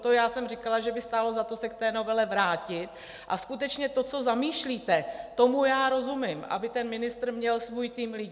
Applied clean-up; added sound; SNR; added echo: none; none; none; none.